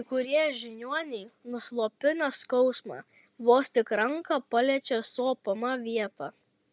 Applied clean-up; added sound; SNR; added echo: none; none; none; none.